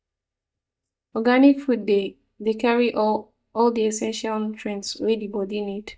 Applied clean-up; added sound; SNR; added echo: neural mask model DeepFilterNet 3.